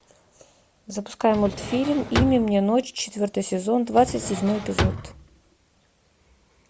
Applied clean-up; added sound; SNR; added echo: none; Drawer open or close; 5 dB; none.